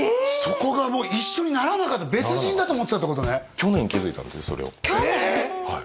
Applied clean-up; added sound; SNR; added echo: none; none; none; none.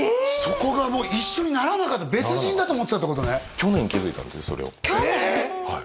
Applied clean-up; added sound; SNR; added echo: none; Boat, Water vehicle; 18 dB; none.